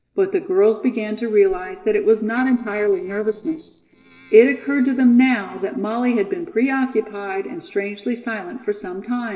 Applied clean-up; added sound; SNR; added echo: neural separator model SepFormer DNS4.